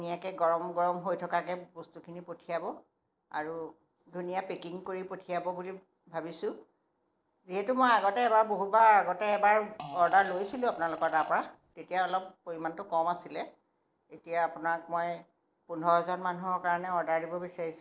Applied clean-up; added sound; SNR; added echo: neural separator model SepFormer DNS4.